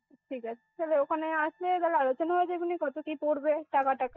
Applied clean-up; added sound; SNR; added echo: neural mask model DeepFilterNet 3.